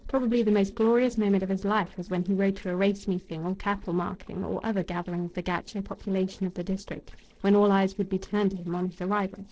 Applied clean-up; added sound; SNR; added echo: neural separator model SepFormer DNS4.